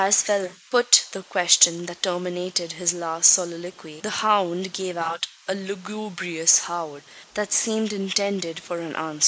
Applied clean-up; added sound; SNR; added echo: neural mask model Resemble Enhance denoiser.